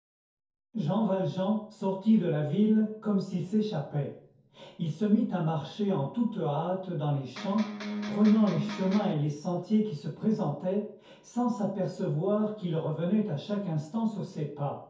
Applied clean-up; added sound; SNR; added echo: none; Electric guitar; 6 dB; reverberation time 0.6 s.